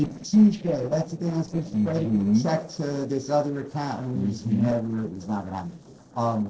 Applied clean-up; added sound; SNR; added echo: neural separator model SepFormer DNS4.